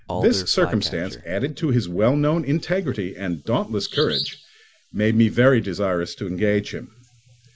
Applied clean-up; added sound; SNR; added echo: none; Bird vocalization, bird call, bird song; 14 dB; none.